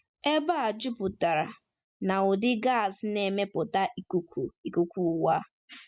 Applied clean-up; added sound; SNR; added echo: none; none; none; none.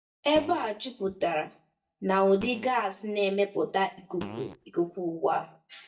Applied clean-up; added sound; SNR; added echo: neural mask model DeepFilterNet 3.